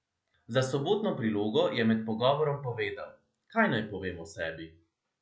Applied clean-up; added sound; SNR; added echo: none; none; none; none.